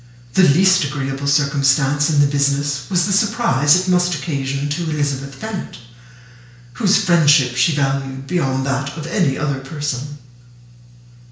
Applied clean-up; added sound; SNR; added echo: none; none; none; reverberation time 0.5 s.